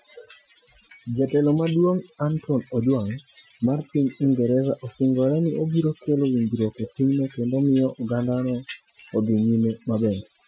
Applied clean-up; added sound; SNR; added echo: classical method Wiener filter.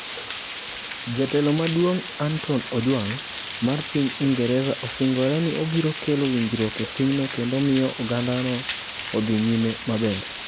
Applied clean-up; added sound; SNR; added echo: none; Water; 5 dB; none.